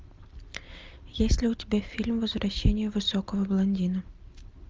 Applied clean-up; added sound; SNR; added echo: none; none; none; none.